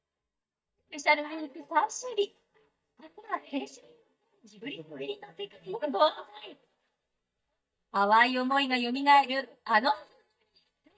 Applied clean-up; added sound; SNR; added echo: neural mask model DeepFilterNet 3.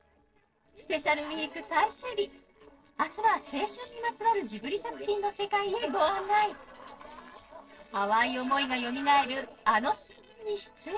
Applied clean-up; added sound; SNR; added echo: neural separator model SepFormer DNS4.